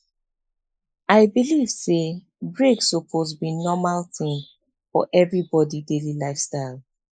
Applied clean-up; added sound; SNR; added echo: neural mask model Resemble Enhance denoiser.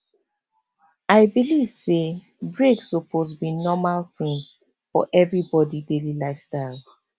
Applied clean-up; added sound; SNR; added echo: none; none; none; none.